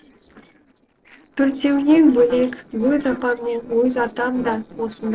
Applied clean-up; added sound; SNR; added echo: neural separator model SepFormer DNS4.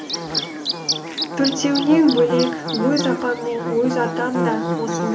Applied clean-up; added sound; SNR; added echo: none; Buzz / Bird; 3 dB; reverberation time 0.5 s.